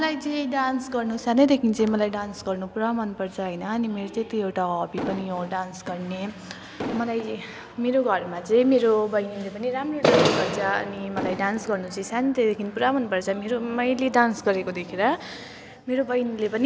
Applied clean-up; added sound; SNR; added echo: none; Explosion; 8 dB; none.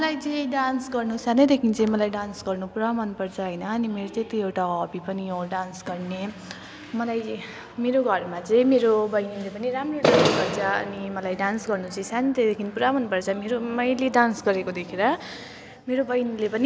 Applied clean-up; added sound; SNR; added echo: none; none; none; none.